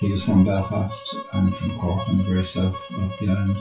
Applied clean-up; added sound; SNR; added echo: classical method WPE with log-MMSE.